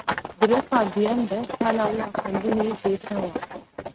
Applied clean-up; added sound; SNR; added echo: neural mask model RNNoise.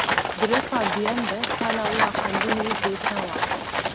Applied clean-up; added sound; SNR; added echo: none; Livestock, farm animals, working animals; -4 dB; none.